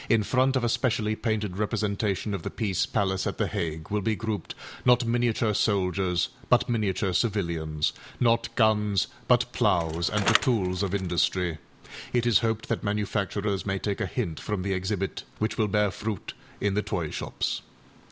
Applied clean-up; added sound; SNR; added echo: none; Bicycle; 7 dB; none.